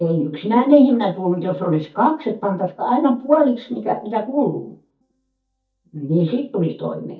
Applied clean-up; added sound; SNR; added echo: neural mask model DeepFilterNet 3.